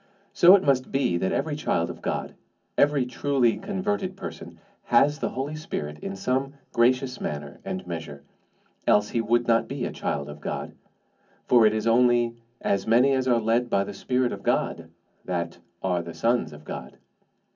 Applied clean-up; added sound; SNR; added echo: none; none; none; reverberation time 0.3 s.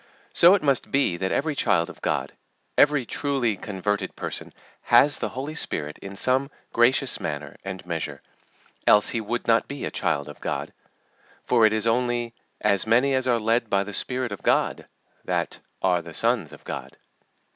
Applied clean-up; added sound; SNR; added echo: none; none; none; none.